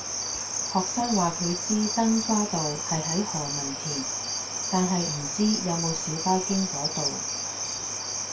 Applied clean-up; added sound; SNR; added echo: none; Cricket; 2 dB; reverberation time 0.2 s.